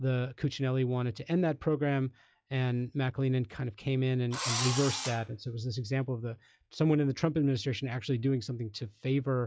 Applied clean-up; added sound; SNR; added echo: classical method log-MMSE.